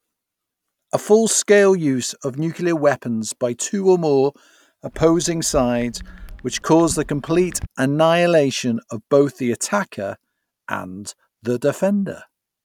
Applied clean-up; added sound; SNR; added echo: none; Chatter / Chirp, tweet / Car passing by / Typing; 18 dB; none.